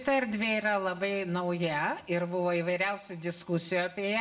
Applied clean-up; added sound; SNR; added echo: none; none; none; reverberation time 0.3 s.